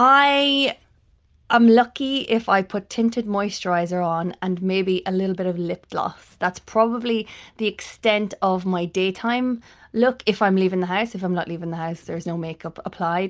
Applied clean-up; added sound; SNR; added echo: none; none; none; none.